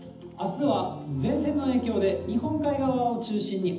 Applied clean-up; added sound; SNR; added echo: none; Bowed string instrument; 16 dB; reverberation time 0.8 s.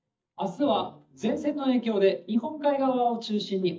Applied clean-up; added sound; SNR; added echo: neural mask model DeepFilterNet 3.